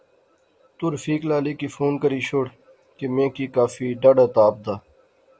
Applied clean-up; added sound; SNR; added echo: none; none; none; none.